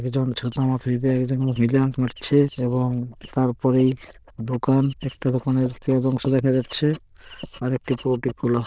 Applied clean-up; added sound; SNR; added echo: neural diffusion model UNIVERSE++.